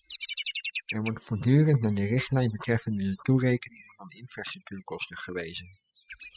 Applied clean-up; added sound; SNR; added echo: classical method spectral subtraction.